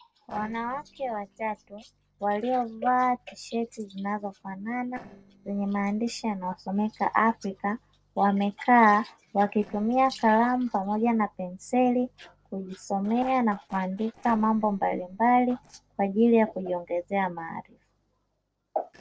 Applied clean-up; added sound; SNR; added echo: neural separator model SepFormer DNS4.